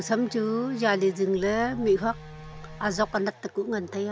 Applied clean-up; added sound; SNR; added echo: none; Buzz; 19 dB; none.